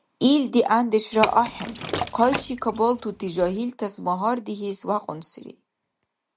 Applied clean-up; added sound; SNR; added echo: none; Liquid; 8 dB; none.